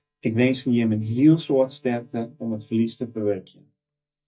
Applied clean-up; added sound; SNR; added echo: neural mask model DeepFilterNet 3.